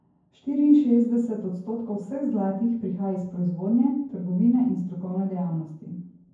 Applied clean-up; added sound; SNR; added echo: none; none; none; reverberation time 0.9 s.